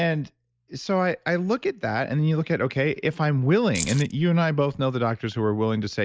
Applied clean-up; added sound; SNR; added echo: neural mask model Resemble Enhance denoiser.